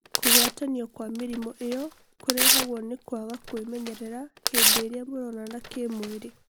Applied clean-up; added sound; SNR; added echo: none; Tearing; -5 dB; none.